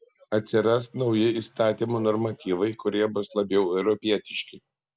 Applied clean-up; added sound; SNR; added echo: none; none; none; none.